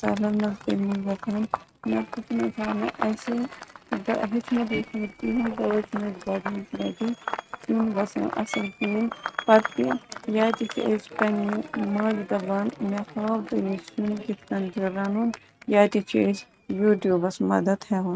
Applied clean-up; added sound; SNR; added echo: neural mask model RNNoise.